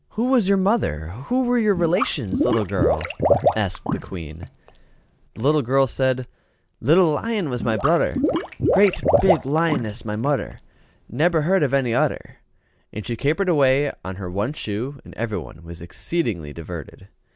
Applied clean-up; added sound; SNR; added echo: none; Liquid; 2 dB; none.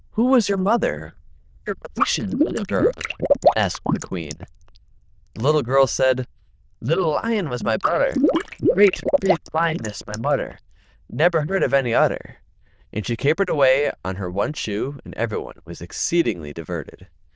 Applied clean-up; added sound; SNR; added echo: neural diffusion model UNIVERSE++.